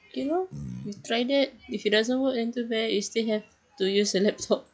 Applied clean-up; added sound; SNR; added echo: classical method log-MMSE.